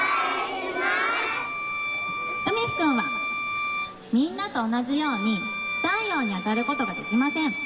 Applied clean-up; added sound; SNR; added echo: none; Bowed string instrument; 4 dB; none.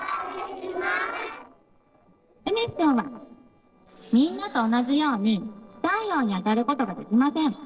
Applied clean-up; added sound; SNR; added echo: neural separator model SepFormer DNS4.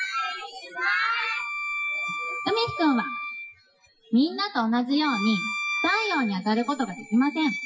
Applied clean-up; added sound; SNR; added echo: classical method Wiener filter.